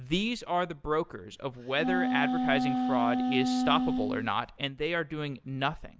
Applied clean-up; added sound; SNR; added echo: none; Wind instrument, woodwind instrument; -2 dB; none.